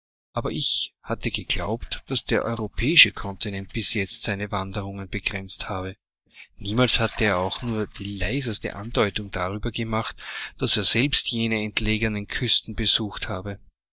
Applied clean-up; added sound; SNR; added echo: neural mask model DeepFilterNet 3.